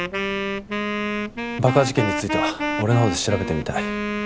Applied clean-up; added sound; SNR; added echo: none; Wind instrument, woodwind instrument; 2 dB; none.